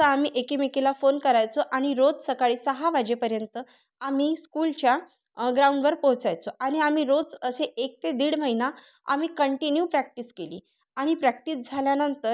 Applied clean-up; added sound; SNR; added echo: none; none; none; none.